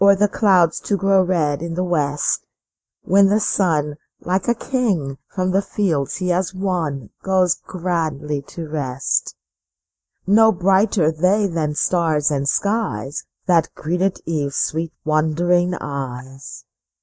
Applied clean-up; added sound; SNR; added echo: neural mask model DeepFilterNet 3.